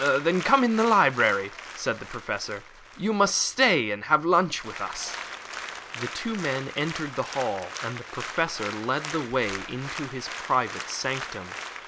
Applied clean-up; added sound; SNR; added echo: none; Applause; 11 dB; none.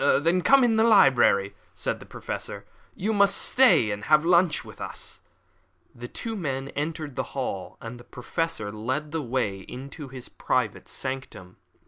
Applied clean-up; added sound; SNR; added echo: none; none; none; none.